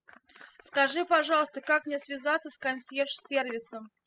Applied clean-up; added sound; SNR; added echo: classical method spectral subtraction.